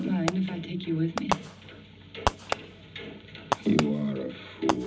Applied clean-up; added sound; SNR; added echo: none; Fireworks; 4 dB; reverberation time 0.4 s.